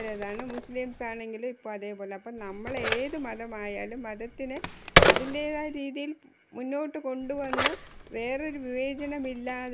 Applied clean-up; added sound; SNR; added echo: none; Telephone; -3 dB; none.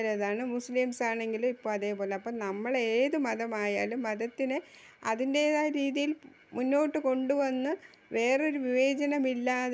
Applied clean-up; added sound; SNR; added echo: none; none; none; none.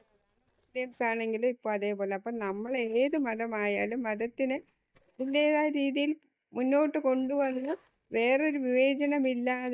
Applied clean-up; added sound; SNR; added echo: neural mask model DeepFilterNet 3.